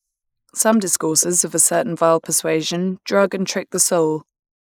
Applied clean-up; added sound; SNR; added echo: neural mask model Resemble Enhance denoiser.